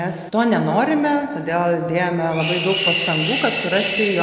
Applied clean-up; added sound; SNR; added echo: none; none; none; none.